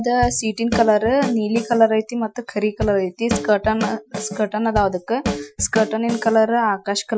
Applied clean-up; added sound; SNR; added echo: classical method Wiener filter.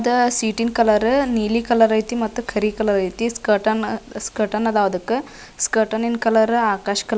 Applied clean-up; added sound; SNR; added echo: none; none; none; none.